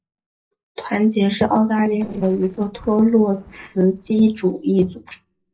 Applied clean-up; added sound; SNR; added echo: neural separator model SepFormer DNS4.